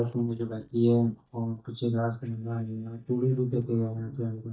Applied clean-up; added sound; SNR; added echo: neural mask model DeepFilterNet 3.